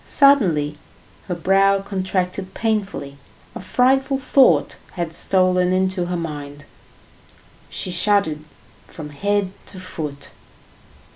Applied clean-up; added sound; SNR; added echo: none; none; none; none.